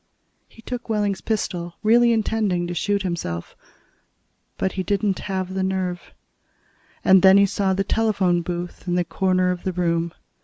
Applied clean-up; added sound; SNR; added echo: none; none; none; none.